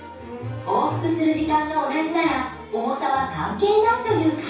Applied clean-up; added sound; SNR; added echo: none; none; none; reverberation time 0.6 s.